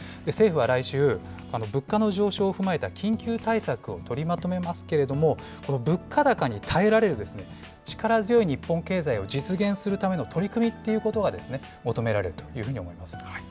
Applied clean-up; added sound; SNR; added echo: none; none; none; none.